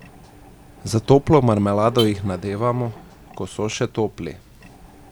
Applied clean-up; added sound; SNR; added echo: none; Mechanisms + Alarm / Car; 18 dB; none.